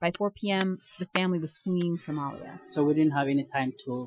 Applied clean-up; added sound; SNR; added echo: classical method Wiener filter.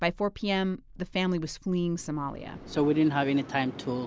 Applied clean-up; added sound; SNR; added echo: none; none; none; none.